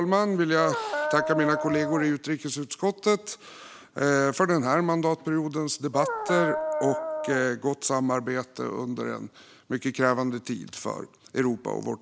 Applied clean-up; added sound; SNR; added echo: none; Dog; 3 dB; none.